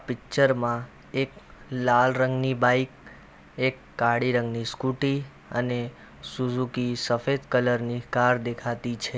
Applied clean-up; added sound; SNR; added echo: none; none; none; none.